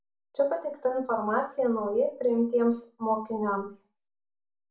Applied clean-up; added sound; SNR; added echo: none; none; none; reverberation time 0.3 s.